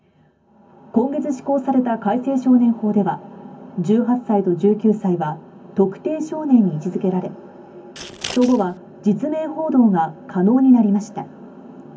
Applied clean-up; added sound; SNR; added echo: none; Scissors; 14 dB; reverberation time 0.3 s.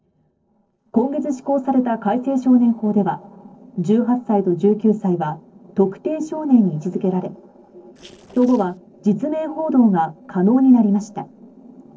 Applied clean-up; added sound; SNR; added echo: neural separator model SepFormer DNS4.